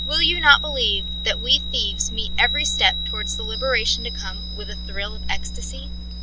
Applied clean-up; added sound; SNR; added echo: none; Chime; 5 dB; none.